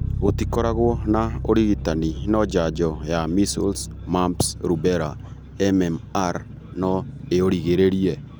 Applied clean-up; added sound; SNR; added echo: none; Bass guitar; 10 dB; none.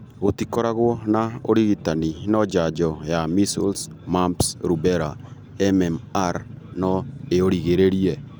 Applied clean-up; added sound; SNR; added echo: none; none; none; none.